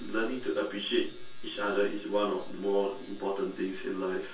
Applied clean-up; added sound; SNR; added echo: none; none; none; reverberation time 0.3 s.